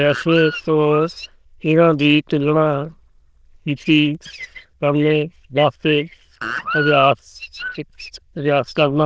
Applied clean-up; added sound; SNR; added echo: neural diffusion model UNIVERSE++.